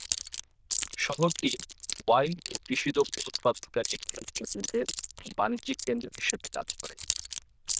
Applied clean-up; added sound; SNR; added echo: neural diffusion model UNIVERSE++.